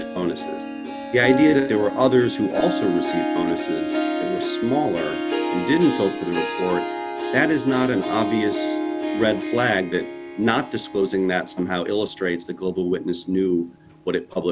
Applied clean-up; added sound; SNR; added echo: none; Harp; 5 dB; none.